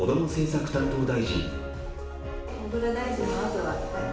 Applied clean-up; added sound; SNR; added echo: none; none; none; reverberation time 0.8 s.